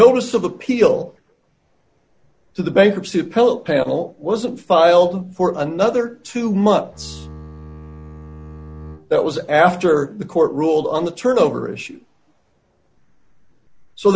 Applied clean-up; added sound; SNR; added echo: none; Bowed string instrument; 17 dB; none.